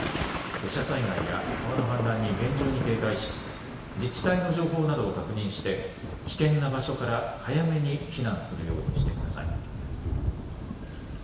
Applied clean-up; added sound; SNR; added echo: none; Thunder / Rain; 4 dB; reverberation time 1.5 s.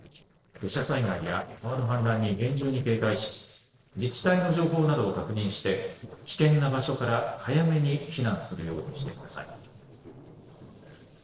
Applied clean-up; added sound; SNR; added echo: neural separator model SepFormer DNS4.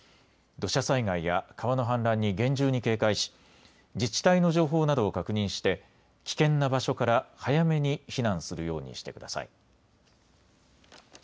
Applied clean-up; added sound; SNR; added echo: none; none; none; none.